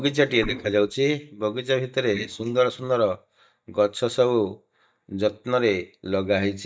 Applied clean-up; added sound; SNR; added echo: neural mask model DeepFilterNet 3.